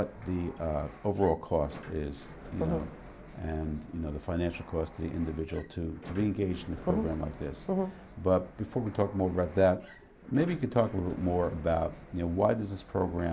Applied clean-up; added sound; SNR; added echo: none; Sliding door; 17 dB; none.